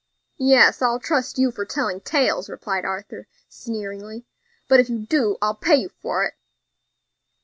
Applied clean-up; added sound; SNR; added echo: none; none; none; none.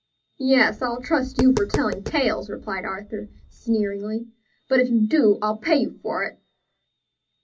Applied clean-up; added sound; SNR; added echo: none; Tap; 10 dB; reverberation time 0.4 s.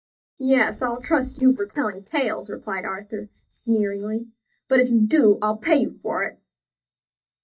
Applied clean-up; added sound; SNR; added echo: neural mask model DeepFilterNet 3.